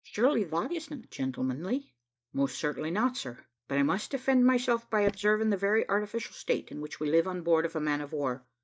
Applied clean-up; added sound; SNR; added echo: neural mask model DeepFilterNet 3.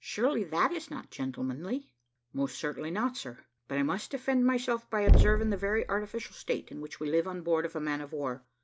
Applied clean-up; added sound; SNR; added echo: none; Knock; -2 dB; none.